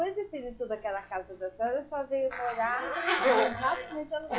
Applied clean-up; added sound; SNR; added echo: classical method log-MMSE.